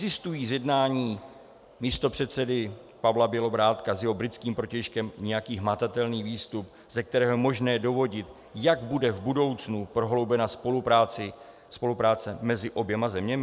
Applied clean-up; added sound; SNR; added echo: none; none; none; none.